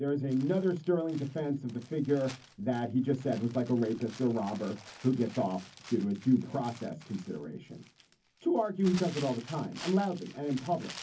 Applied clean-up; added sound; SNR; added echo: none; Crumpling, crinkling; 20 dB; reverberation time 0.3 s.